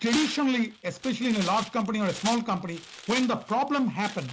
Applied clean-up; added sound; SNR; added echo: none; Tearing; 12 dB; none.